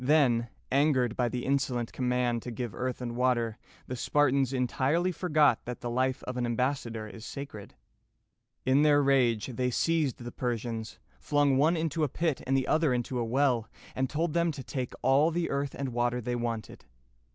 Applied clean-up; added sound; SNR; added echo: none; none; none; none.